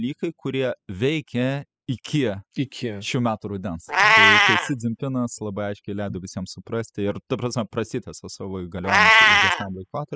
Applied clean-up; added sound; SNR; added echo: classical method spectral subtraction.